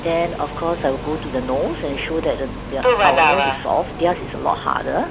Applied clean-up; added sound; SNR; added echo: none; Subway, metro, underground; 1 dB; none.